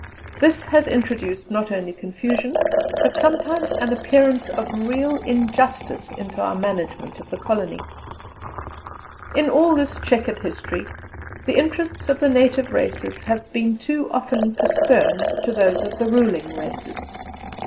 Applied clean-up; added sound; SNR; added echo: none; Liquid; 7 dB; none.